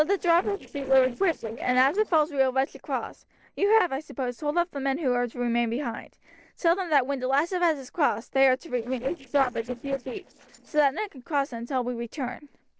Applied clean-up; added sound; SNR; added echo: neural separator model SepFormer DNS4.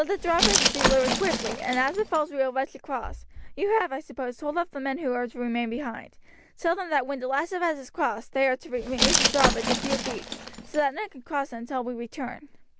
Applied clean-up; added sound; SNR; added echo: none; Glass; -1 dB; none.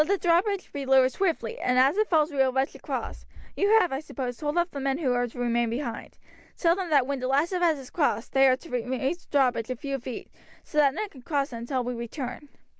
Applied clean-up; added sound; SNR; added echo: none; none; none; none.